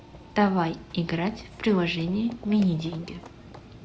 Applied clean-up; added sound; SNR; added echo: none; Run / Train; 19 dB; none.